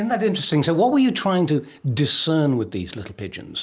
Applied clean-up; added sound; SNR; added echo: none; none; none; none.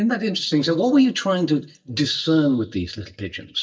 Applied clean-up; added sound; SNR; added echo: neural mask model DeepFilterNet 3.